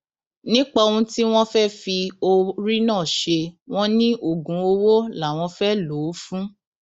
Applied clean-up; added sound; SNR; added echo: none; none; none; none.